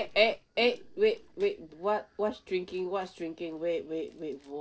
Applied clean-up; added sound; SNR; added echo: neural separator model SepFormer DNS4.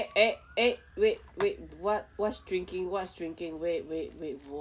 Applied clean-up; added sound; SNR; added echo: none; none; none; none.